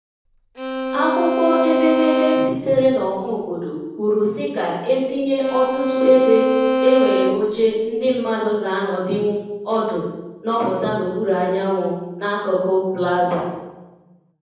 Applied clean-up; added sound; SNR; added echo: none; Bowed string instrument; 1 dB; reverberation time 1.1 s.